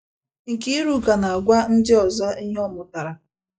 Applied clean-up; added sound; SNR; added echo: classical method log-MMSE.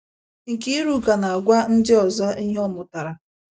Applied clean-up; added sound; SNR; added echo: neural mask model DeepFilterNet 3.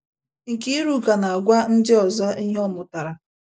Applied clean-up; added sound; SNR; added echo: neural mask model Resemble Enhance denoiser.